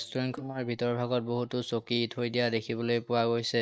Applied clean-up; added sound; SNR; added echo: neural mask model DeepFilterNet 3.